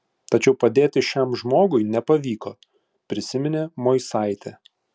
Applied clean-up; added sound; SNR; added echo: none; none; none; none.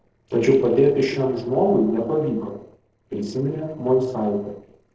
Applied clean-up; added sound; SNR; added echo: neural separator model SepFormer DNS4.